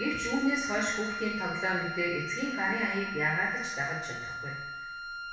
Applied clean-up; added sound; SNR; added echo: none; Wind instrument, woodwind instrument; 6 dB; reverberation time 1.0 s.